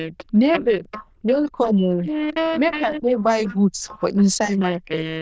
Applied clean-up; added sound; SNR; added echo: neural diffusion model UNIVERSE++.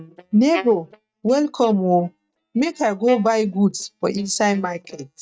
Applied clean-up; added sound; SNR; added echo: neural mask model DeepFilterNet 3.